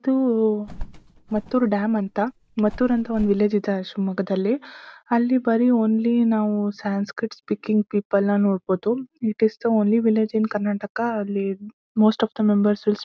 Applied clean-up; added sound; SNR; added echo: none; Bird; 16 dB; none.